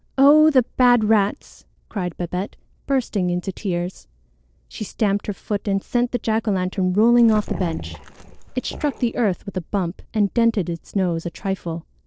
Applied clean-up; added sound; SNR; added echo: neural separator model SepFormer DNS4.